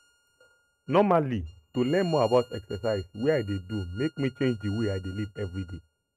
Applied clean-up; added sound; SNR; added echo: neural mask model RNNoise.